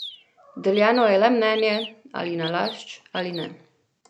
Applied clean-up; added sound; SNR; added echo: none; Bird vocalization, bird call, bird song; 17 dB; none.